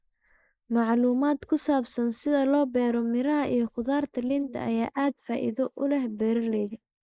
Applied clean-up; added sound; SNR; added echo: neural mask model Resemble Enhance denoiser.